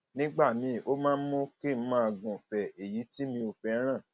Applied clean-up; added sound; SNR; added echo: none; none; none; none.